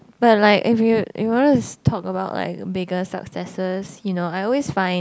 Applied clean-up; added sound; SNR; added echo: none; none; none; none.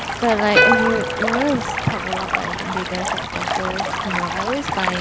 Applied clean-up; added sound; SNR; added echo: none; Stream + Plucked string instrument; -2 dB; none.